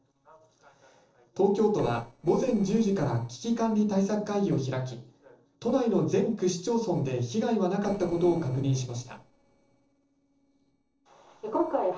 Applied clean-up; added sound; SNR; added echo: neural separator model SepFormer DNS4.